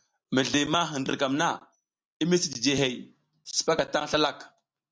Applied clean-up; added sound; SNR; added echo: none; none; none; none.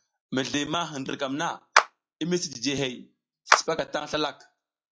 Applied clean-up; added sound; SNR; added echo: classical method log-MMSE.